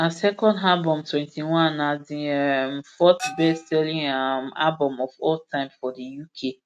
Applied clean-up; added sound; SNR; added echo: neural mask model RNNoise.